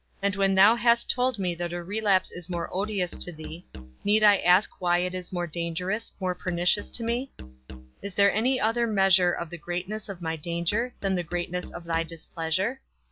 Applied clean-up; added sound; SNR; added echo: none; Musical instrument; 15 dB; none.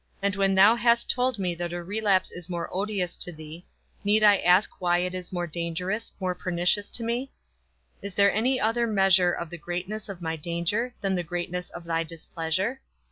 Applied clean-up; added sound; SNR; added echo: none; none; none; none.